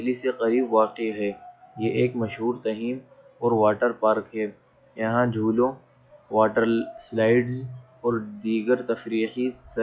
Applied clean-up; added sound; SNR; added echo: classical method log-MMSE.